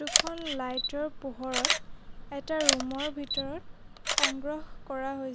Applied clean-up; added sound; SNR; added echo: none; Camera; -3 dB; none.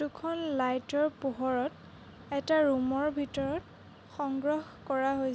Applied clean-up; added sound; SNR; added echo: none; none; none; none.